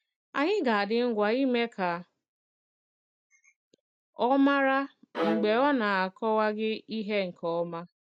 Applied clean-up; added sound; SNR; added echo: none; Bowed string instrument; 7 dB; none.